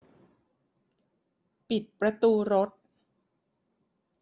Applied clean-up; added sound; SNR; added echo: none; none; none; none.